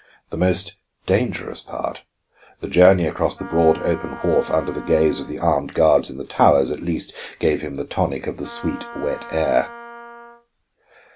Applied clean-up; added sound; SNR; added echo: none; Wind instrument, woodwind instrument; 16 dB; none.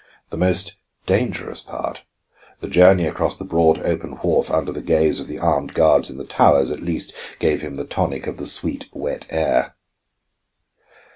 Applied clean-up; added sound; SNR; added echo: none; none; none; none.